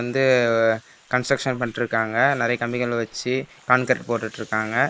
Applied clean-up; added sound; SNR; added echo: neural mask model Resemble Enhance denoiser.